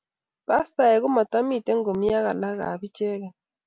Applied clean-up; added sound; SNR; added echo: none; none; none; none.